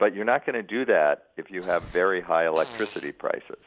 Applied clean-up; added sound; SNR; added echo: none; Fart; 19 dB; none.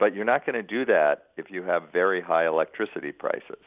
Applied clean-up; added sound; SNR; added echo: none; none; none; none.